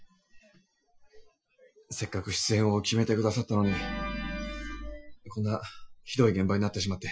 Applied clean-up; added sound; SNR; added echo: classical method Wiener filter.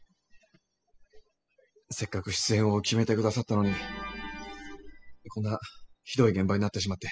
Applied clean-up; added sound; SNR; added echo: classical method spectral subtraction.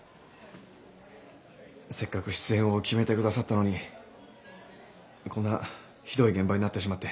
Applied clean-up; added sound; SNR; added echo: none; none; none; none.